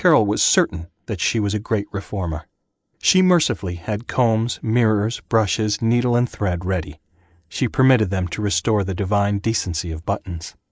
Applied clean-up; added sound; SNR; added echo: neural mask model Resemble Enhance denoiser.